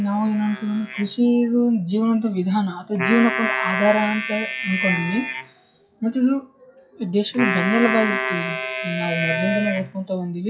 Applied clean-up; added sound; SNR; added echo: classical method WPE with log-MMSE.